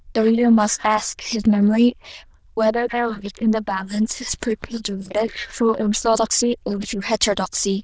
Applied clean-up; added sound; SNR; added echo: neural diffusion model UNIVERSE++.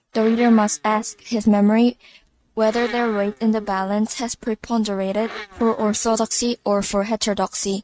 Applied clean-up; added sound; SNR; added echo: neural mask model RNNoise.